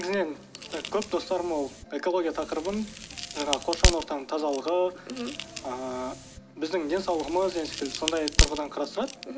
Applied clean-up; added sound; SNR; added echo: none; Crack; 2 dB; reverberation time 0.4 s.